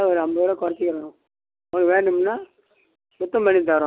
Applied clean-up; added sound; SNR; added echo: none; none; none; none.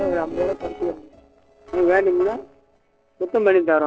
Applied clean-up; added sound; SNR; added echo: neural separator model SepFormer DNS4.